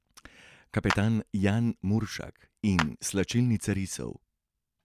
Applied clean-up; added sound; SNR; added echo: none; Clapping; 10 dB; none.